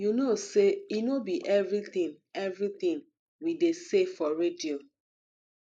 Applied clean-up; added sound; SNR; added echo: neural mask model Resemble Enhance denoiser.